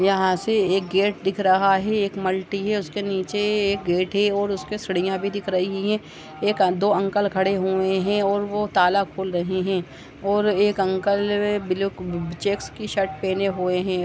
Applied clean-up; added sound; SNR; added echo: none; none; none; none.